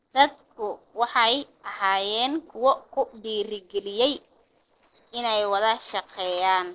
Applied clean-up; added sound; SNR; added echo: neural separator model SepFormer DNS4.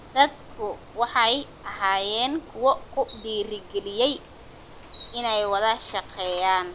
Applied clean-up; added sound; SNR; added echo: none; Bicycle; 18 dB; none.